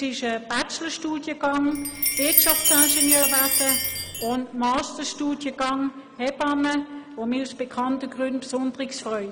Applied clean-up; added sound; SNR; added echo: none; Chime; -3 dB; none.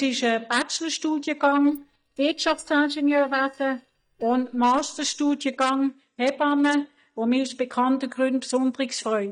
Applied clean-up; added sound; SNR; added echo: neural mask model DeepFilterNet 3.